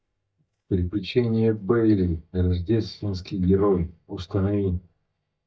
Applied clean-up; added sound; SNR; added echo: neural mask model DeepFilterNet 3.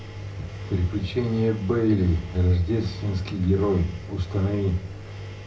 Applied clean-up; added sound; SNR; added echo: none; Engine; 11 dB; reverberation time 0.4 s.